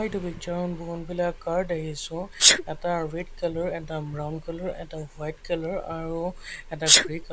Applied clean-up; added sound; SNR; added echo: none; Sneeze; -2 dB; none.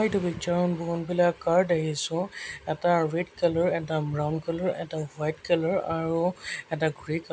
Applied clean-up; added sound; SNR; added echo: none; none; none; none.